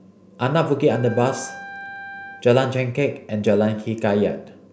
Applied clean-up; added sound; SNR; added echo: none; Wind instrument, woodwind instrument; 16 dB; none.